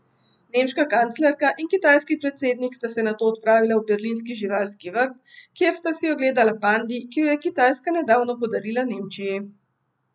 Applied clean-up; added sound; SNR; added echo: none; none; none; none.